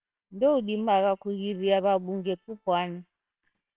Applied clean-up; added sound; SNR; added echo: neural separator model SepFormer WHAMR!.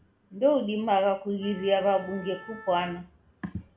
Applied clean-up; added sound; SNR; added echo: none; Wind instrument, woodwind instrument; 20 dB; reverberation time 0.4 s.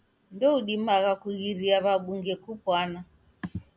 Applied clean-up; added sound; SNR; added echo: none; none; none; none.